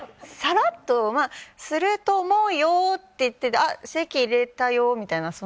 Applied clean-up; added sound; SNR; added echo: none; none; none; none.